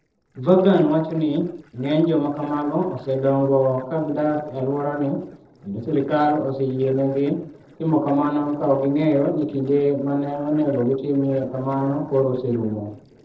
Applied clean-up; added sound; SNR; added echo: neural separator model SepFormer DNS4.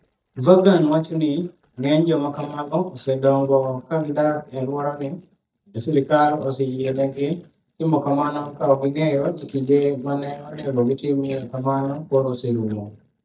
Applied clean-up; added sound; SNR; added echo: neural mask model DeepFilterNet 3.